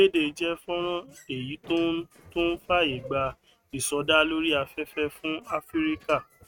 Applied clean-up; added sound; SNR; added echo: neural mask model RNNoise.